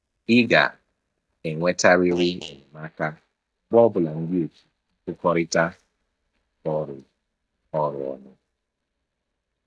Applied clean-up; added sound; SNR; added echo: neural mask model DeepFilterNet 3.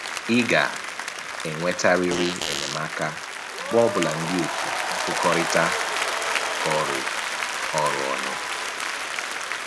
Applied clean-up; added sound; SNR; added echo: none; Applause + Fart; 1 dB; none.